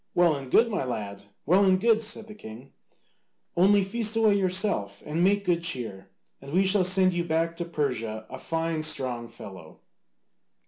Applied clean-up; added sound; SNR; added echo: none; none; none; none.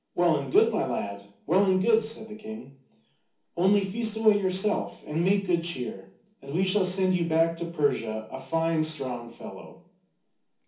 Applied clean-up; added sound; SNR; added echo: none; none; none; reverberation time 0.4 s.